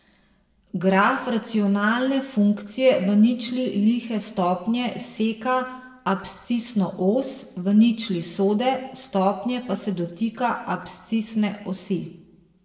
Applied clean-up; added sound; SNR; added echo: none; none; none; reverberation time 0.8 s.